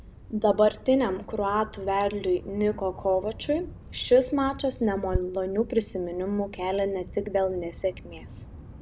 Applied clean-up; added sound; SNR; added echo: none; Bird vocalization, bird call, bird song; 14 dB; none.